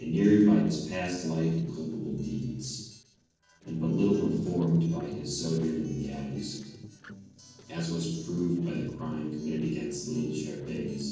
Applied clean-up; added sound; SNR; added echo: neural separator model SepFormer DNS4.